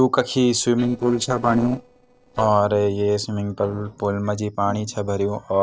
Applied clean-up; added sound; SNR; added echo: neural separator model SepFormer DNS4.